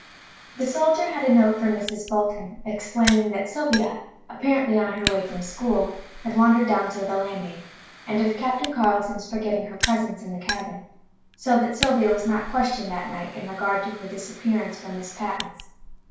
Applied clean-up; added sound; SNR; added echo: none; Fire; 12 dB; reverberation time 0.5 s.